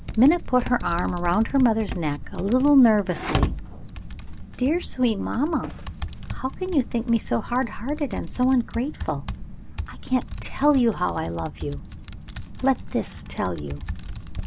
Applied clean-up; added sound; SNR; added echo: none; Typing; 7 dB; none.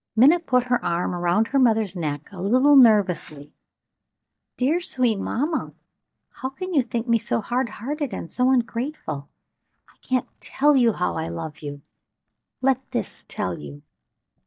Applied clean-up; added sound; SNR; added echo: neural mask model DeepFilterNet 3.